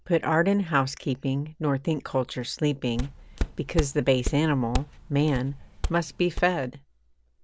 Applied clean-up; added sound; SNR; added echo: none; Walk, footsteps; 6 dB; none.